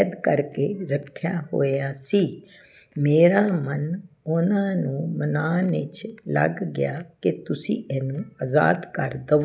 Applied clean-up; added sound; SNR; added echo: none; none; none; none.